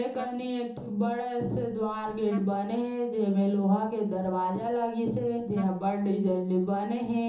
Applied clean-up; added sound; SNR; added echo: none; Wind instrument, woodwind instrument; 17 dB; reverberation time 1.2 s.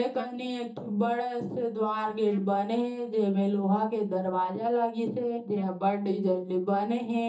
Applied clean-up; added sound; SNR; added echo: neural mask model DeepFilterNet 3.